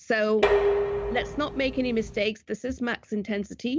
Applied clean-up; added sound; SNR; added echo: none; Dishes, pots, and pans; 0 dB; none.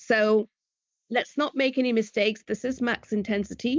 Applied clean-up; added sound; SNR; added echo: neural mask model Resemble Enhance denoiser.